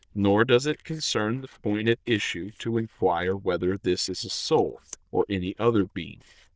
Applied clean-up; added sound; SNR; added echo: neural diffusion model UNIVERSE++.